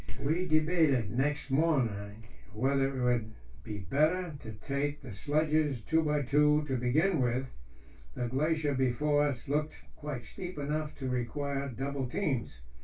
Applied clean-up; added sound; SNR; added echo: none; none; none; reverberation time 0.2 s.